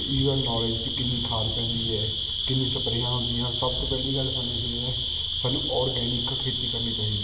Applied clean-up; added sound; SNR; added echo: none; Cricket; -2 dB; reverberation time 1.5 s.